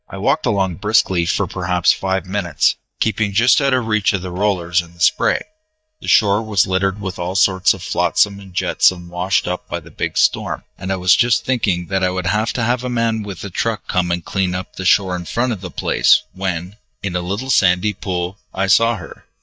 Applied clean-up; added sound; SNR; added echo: neural mask model DeepFilterNet 3.